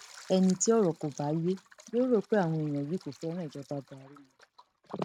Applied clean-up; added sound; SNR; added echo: neural mask model RNNoise.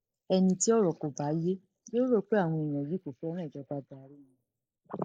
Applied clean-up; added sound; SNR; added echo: neural mask model Resemble Enhance denoiser.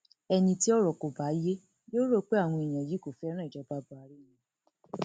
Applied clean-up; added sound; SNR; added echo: none; none; none; none.